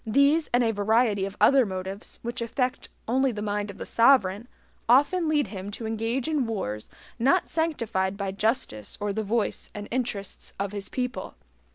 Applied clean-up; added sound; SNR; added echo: none; none; none; none.